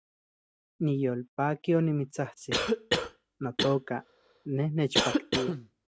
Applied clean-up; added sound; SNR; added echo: none; Cough; 1 dB; none.